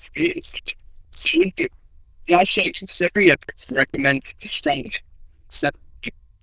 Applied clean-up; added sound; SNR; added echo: neural diffusion model UNIVERSE++.